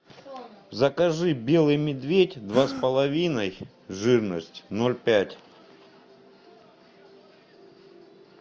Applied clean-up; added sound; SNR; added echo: none; Gasp; 12 dB; none.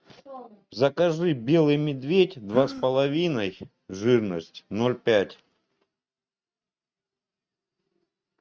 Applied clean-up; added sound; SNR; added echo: neural mask model RNNoise.